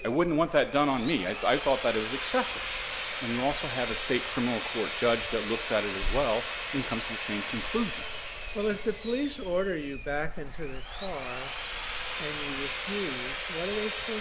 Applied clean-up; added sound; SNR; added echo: none; Sawing; 6 dB; none.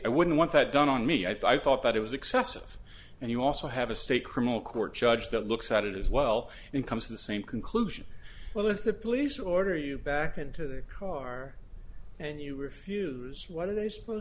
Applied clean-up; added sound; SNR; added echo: none; none; none; none.